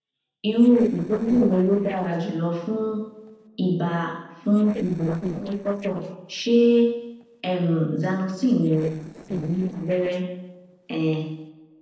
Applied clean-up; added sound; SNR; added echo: neural separator model SepFormer DNS4.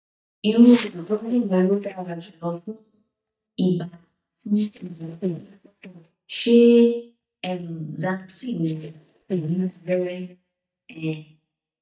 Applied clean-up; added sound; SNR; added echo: neural mask model DeepFilterNet 3.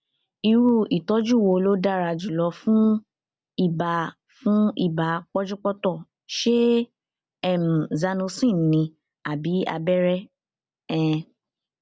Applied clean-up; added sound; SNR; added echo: none; none; none; none.